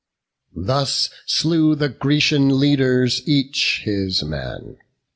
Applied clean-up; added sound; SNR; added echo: none; none; none; none.